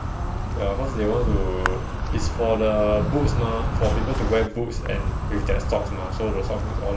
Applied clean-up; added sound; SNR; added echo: none; Insect; -1 dB; none.